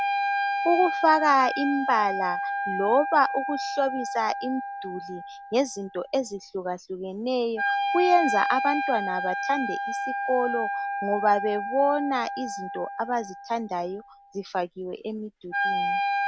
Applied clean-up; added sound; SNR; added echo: none; Wind instrument, woodwind instrument; 3 dB; none.